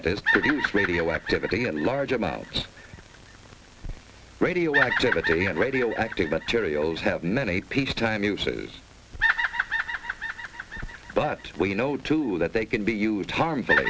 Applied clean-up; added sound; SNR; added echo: none; Bird vocalization, bird call, bird song; 5 dB; none.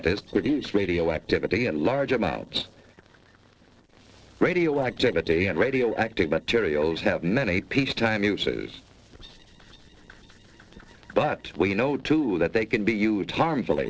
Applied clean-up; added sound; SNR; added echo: neural separator model SepFormer DNS4.